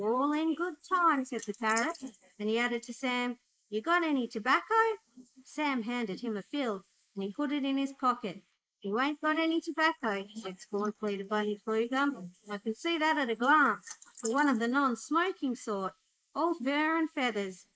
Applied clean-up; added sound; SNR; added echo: neural mask model Resemble Enhance denoiser.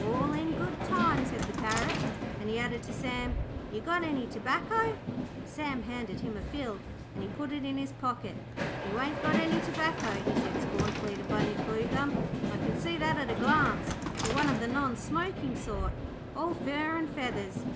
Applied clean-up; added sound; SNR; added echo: none; Train; 0 dB; none.